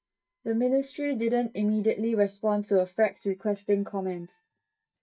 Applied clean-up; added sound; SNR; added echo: neural mask model DeepFilterNet 3.